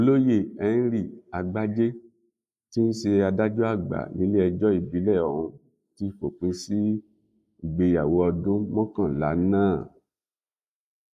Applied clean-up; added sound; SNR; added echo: neural mask model Resemble Enhance denoiser.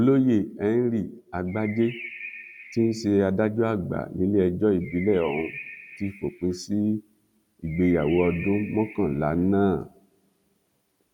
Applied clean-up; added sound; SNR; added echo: none; Bird; 16 dB; none.